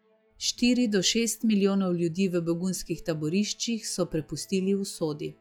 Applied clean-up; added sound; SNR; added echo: classical method log-MMSE.